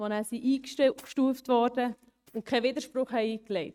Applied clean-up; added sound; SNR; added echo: neural mask model RNNoise.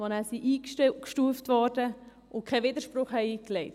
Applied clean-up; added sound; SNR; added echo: none; none; none; none.